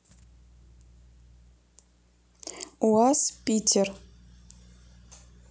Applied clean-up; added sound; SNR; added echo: none; none; none; none.